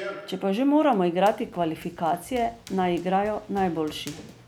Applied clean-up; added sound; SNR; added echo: none; Run; 18 dB; none.